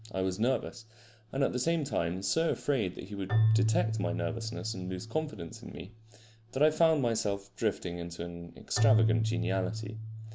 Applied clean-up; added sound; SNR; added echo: none; Keyboard (musical); 2 dB; none.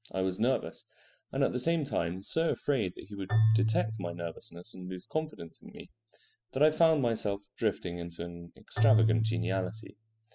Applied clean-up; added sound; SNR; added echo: classical method spectral subtraction.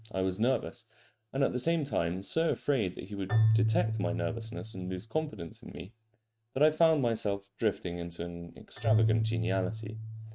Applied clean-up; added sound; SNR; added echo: neural mask model RNNoise.